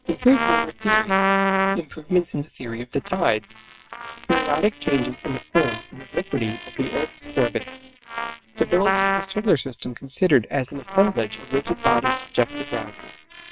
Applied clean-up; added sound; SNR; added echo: neural separator model SepFormer WHAMR!.